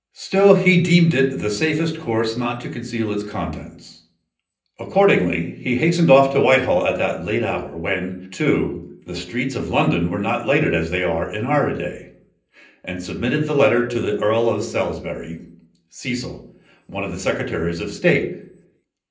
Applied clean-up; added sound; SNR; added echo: none; none; none; reverberation time 0.6 s.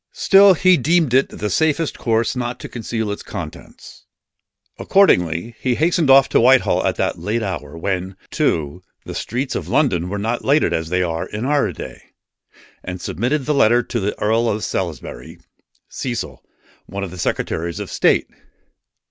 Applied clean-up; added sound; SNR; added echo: none; none; none; none.